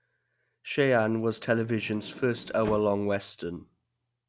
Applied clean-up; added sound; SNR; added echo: none; Sliding door; 16 dB; none.